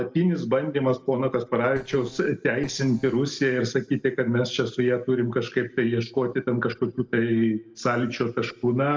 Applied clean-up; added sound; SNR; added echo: neural separator model SepFormer DNS4.